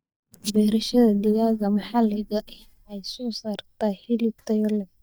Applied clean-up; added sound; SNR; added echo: neural mask model DeepFilterNet 3.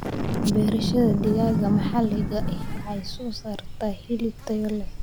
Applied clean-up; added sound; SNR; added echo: none; Insect + Boom; 1 dB; none.